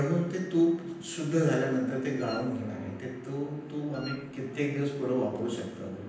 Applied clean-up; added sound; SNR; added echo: none; Wind instrument, woodwind instrument; 16 dB; reverberation time 0.9 s.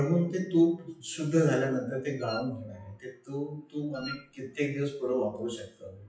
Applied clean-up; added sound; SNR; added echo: classical method WPE with log-MMSE.